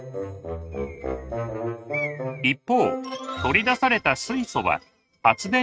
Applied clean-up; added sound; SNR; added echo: neural mask model RNNoise.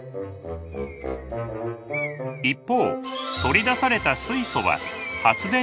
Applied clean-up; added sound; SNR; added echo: none; Bird; 15 dB; none.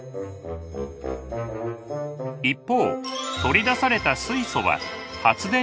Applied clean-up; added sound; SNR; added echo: none; none; none; none.